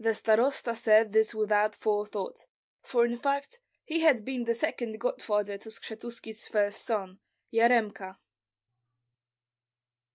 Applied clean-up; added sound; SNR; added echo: none; none; none; none.